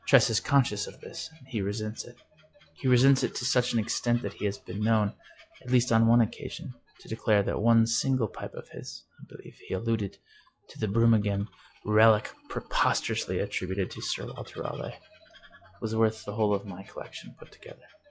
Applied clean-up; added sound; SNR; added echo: classical method log-MMSE.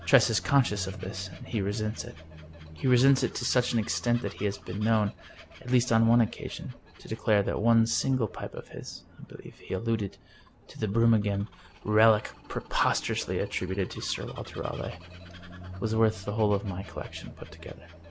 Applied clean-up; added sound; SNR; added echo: none; Bird vocalization, bird call, bird song + Car passing by; 18 dB; none.